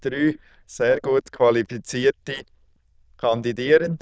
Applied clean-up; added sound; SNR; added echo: neural diffusion model UNIVERSE++.